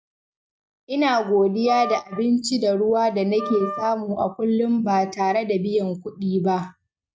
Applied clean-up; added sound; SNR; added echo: neural mask model RNNoise.